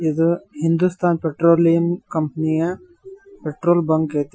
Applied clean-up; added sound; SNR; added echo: classical method Wiener filter.